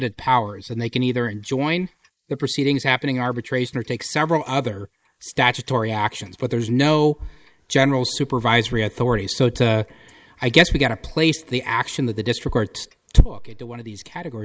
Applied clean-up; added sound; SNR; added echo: neural mask model Resemble Enhance denoiser.